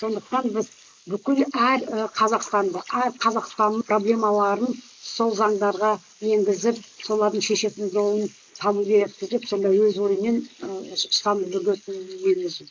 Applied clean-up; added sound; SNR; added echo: neural mask model Resemble Enhance denoiser.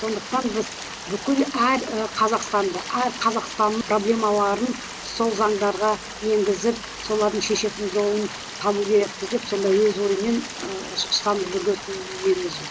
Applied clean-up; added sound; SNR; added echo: none; Stream; 11 dB; none.